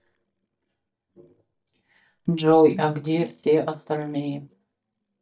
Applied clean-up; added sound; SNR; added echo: neural mask model DeepFilterNet 3.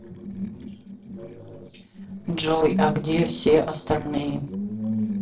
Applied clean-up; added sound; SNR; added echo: neural separator model SepFormer DNS4.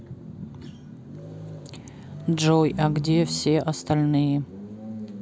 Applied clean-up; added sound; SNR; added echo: none; none; none; none.